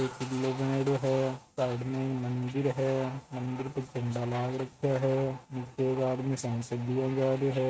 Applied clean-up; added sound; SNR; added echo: neural mask model RNNoise.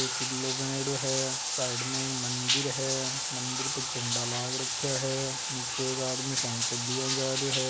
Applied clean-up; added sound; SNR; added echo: none; Bathtub (filling or washing); -3 dB; none.